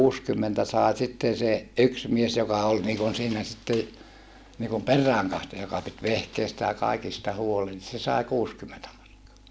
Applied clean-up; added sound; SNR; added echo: none; none; none; none.